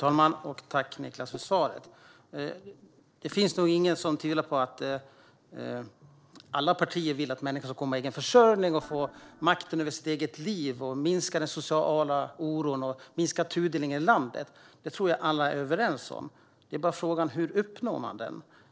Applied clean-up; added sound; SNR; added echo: neural separator model SepFormer DNS4.